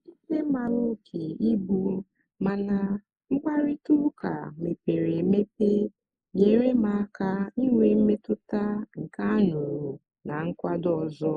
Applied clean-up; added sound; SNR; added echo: neural mask model Resemble Enhance denoiser.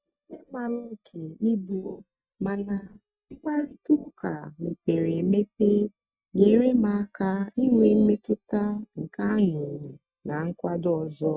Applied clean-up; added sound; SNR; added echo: neural mask model DeepFilterNet 3.